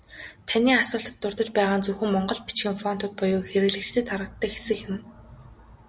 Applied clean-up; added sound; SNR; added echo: none; none; none; none.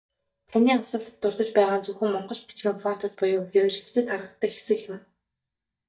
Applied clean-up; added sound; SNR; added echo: neural mask model DeepFilterNet 3.